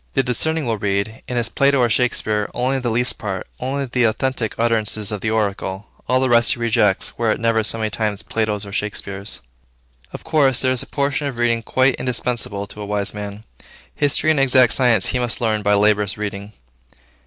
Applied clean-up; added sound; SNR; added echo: none; none; none; none.